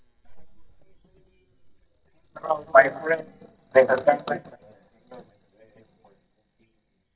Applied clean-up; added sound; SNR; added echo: neural mask model DeepFilterNet 3.